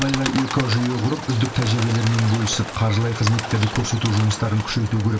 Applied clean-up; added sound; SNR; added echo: none; Bird; 9 dB; reverberation time 0.2 s.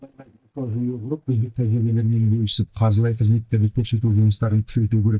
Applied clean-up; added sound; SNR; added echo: neural mask model DeepFilterNet 3.